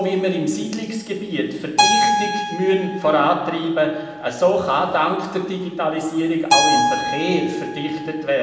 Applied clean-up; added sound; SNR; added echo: none; Keyboard (musical); 3 dB; reverberation time 1.1 s.